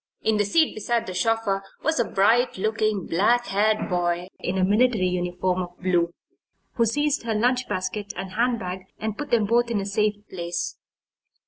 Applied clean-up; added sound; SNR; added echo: none; none; none; none.